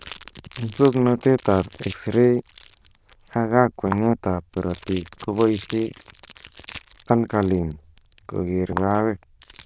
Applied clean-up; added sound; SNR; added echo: neural diffusion model UNIVERSE++.